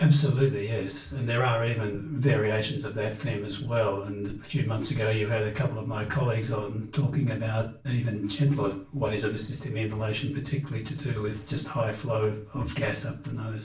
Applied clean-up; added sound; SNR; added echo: none; none; none; reverberation time 0.3 s.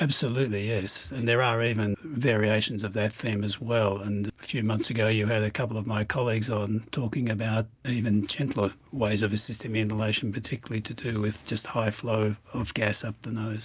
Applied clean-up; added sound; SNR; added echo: none; none; none; none.